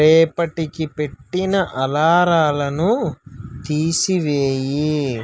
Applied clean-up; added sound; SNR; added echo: none; none; none; none.